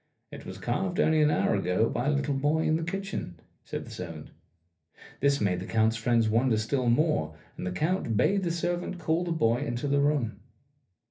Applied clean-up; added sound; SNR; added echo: none; none; none; reverberation time 0.3 s.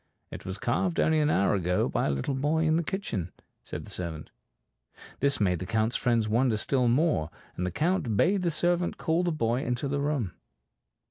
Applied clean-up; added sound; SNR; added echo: none; none; none; none.